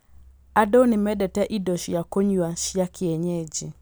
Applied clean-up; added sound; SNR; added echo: none; none; none; none.